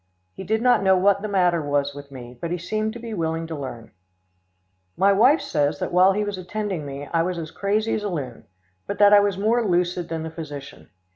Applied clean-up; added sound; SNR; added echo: none; none; none; none.